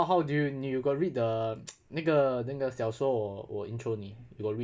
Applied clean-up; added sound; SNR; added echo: none; none; none; none.